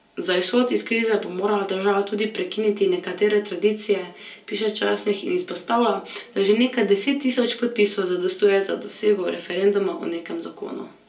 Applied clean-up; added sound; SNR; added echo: none; none; none; reverberation time 0.2 s.